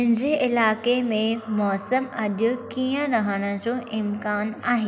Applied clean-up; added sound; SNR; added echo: none; none; none; none.